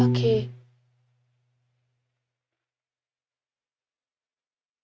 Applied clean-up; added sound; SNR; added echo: neural mask model RNNoise.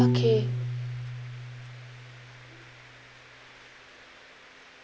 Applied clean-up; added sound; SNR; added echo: none; Piano; -4 dB; none.